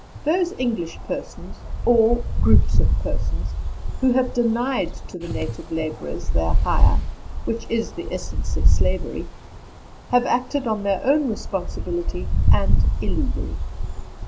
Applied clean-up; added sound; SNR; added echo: none; Wind; -4 dB; none.